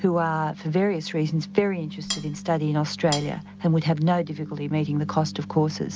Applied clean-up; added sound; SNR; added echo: none; Cutlery, silverware; 11 dB; none.